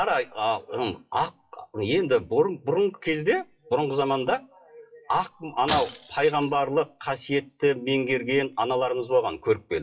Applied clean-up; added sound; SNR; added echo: classical method WPE with log-MMSE.